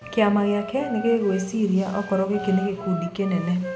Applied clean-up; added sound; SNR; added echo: none; Wind instrument, woodwind instrument; 14 dB; none.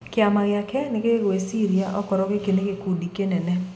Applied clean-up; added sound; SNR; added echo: none; none; none; none.